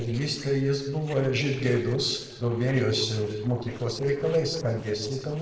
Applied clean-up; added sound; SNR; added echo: neural separator model SepFormer DNS4.